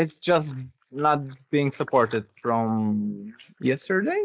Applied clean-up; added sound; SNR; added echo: neural mask model Resemble Enhance denoiser.